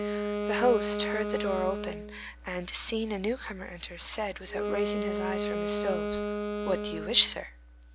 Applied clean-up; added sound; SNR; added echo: none; Wind instrument, woodwind instrument; 3 dB; none.